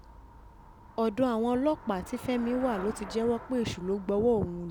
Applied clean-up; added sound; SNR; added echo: none; Traffic noise, roadway noise / Bicycle; 16 dB; none.